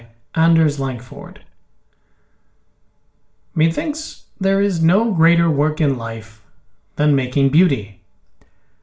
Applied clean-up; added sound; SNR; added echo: none; none; none; reverberation time 0.4 s.